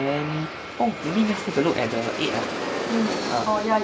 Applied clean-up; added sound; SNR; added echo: none; Aircraft; 5 dB; none.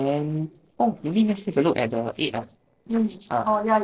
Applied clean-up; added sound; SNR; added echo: neural separator model SepFormer DNS4.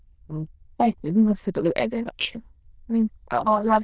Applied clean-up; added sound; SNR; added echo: neural diffusion model UNIVERSE++.